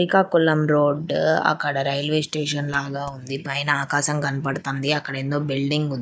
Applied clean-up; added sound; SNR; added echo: neural mask model DeepFilterNet 3.